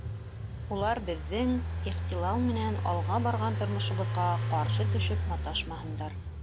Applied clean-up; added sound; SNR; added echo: none; Engine; -1 dB; none.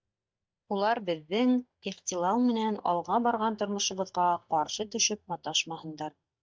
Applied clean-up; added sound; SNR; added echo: neural mask model DeepFilterNet 3.